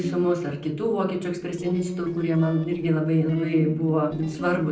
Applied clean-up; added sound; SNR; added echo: neural separator model SepFormer DNS4.